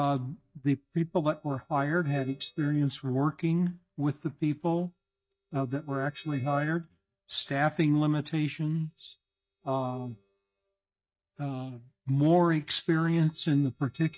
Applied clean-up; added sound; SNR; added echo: neural mask model DeepFilterNet 3.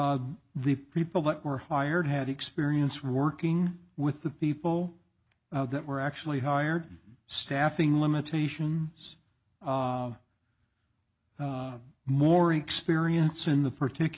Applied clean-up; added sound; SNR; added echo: none; none; none; none.